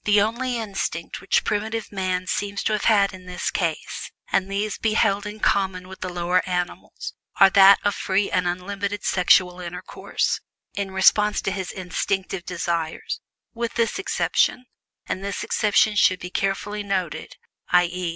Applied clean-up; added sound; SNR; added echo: none; none; none; none.